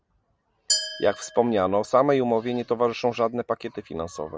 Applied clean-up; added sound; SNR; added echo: none; Glass; 9 dB; none.